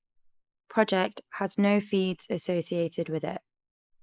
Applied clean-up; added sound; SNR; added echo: neural mask model Resemble Enhance denoiser.